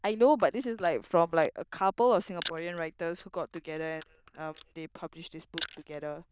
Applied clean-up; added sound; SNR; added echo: neural diffusion model UNIVERSE++.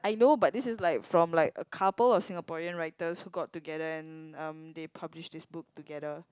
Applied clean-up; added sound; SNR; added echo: none; none; none; none.